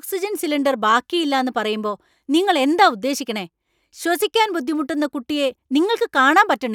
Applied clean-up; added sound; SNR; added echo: none; none; none; none.